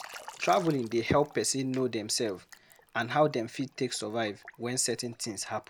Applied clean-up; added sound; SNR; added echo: none; Liquid; 20 dB; none.